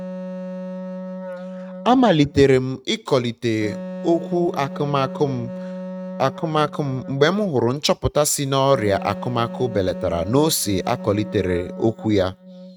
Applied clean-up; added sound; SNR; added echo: neural mask model RNNoise.